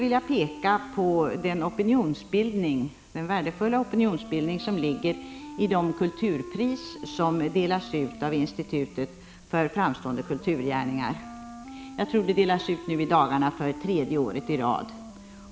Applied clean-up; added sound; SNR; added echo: none; Wind instrument, woodwind instrument; 16 dB; none.